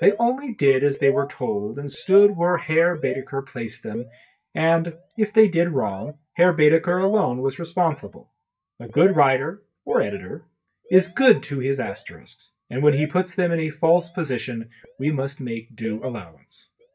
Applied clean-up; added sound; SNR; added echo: neural mask model DeepFilterNet 3.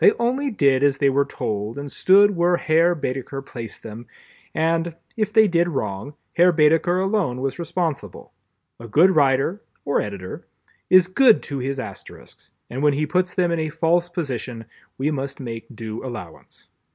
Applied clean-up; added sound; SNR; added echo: none; none; none; none.